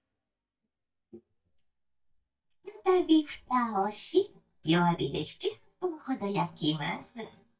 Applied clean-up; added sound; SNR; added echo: neural mask model DeepFilterNet 3.